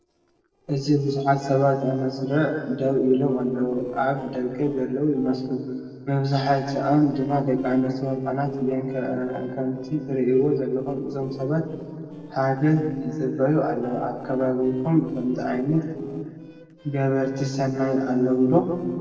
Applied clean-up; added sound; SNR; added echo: neural separator model SepFormer DNS4.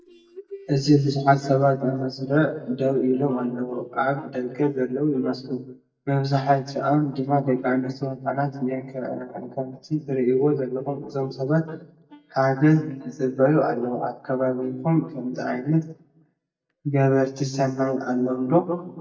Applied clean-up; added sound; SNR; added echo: neural mask model DeepFilterNet 3.